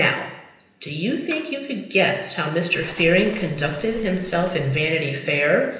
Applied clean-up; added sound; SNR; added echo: none; Waves, surf; 17 dB; reverberation time 0.9 s.